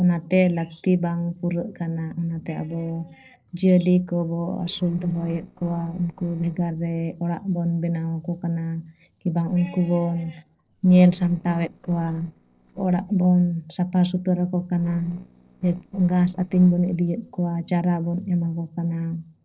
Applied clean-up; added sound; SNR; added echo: neural separator model SepFormer DNS4.